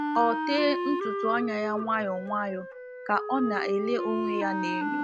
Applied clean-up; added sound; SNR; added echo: none; Wind instrument, woodwind instrument; 2 dB; none.